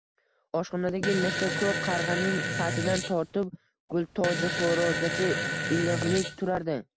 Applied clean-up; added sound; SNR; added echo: none; Fart; 2 dB; none.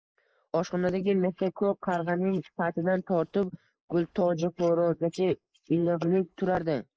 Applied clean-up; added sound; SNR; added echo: neural mask model Resemble Enhance denoiser.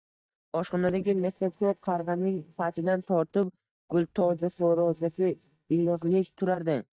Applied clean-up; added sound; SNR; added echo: neural mask model DeepFilterNet 3.